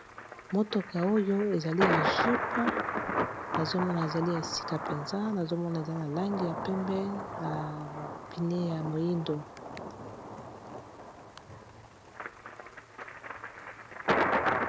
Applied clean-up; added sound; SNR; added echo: none; Thunder; 1 dB; none.